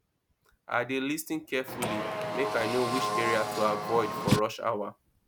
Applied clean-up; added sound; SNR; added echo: none; Car; 0 dB; none.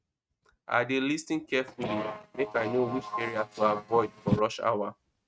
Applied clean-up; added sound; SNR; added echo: neural mask model RNNoise.